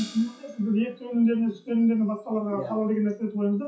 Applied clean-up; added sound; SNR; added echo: classical method WPE with log-MMSE.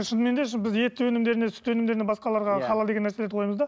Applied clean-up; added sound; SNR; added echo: none; none; none; none.